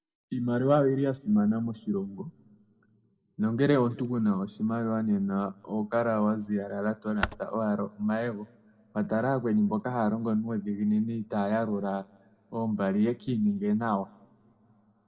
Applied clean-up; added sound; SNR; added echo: none; Computer keyboard; 10 dB; reverberation time 1.2 s.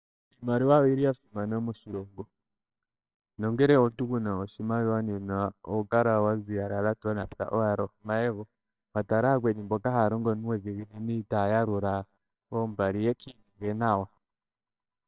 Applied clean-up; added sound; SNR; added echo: neural separator model SepFormer WHAMR!.